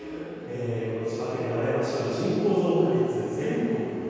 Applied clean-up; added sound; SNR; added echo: none; none; none; reverberation time 2.2 s.